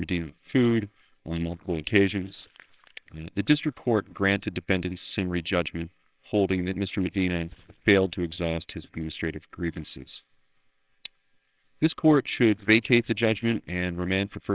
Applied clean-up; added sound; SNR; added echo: neural separator model SepFormer WHAMR!.